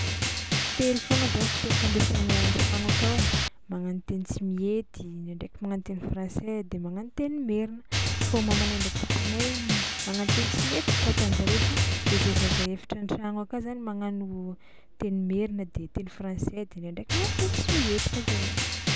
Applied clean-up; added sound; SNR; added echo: none; Drum; -3 dB; none.